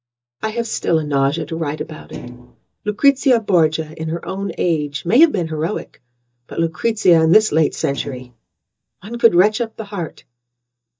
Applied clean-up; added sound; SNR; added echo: neural mask model DeepFilterNet 3.